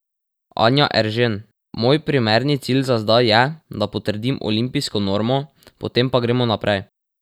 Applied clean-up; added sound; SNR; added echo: none; none; none; none.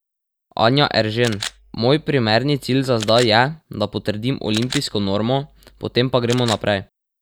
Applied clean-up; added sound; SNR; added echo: none; Camera; 16 dB; none.